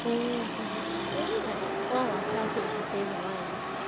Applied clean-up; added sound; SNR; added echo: none; Motor vehicle (road); -2 dB; none.